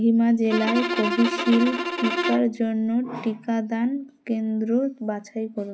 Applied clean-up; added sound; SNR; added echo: none; Bowed string instrument; 5 dB; none.